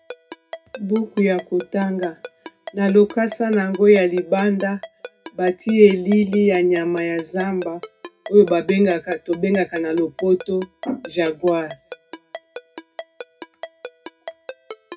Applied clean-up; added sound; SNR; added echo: none; Ringtone; 18 dB; reverberation time 0.2 s.